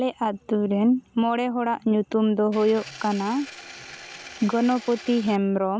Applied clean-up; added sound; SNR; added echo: none; Engine; 17 dB; none.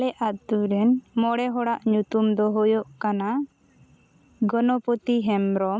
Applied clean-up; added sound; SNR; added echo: none; none; none; none.